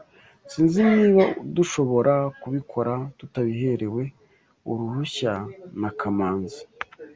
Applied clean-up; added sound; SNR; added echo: none; none; none; none.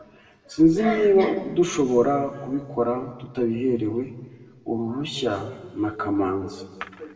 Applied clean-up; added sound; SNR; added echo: none; none; none; reverberation time 1.3 s.